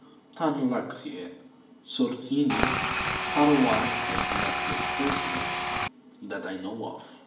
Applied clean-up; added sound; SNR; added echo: none; Tools; -2 dB; reverberation time 0.8 s.